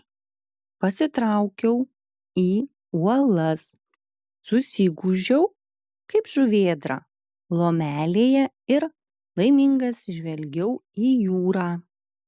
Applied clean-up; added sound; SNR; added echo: none; none; none; none.